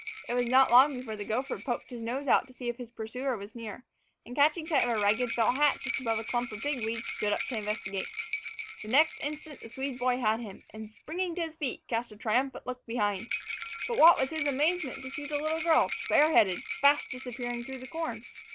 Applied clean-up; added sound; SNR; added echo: none; Rattle; 6 dB; none.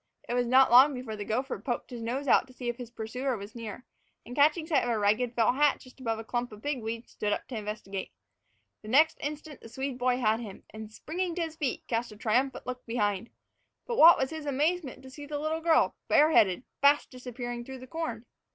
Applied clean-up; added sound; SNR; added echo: none; none; none; none.